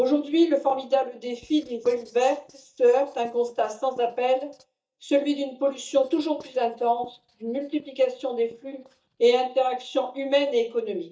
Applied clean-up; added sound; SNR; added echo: neural mask model DeepFilterNet 3.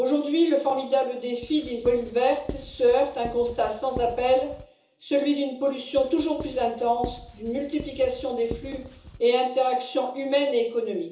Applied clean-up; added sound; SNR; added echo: none; Writing; 15 dB; reverberation time 0.6 s.